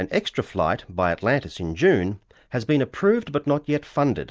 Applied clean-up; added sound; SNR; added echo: none; none; none; none.